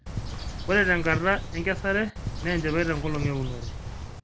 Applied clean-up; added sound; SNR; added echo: none; Bird; 5 dB; none.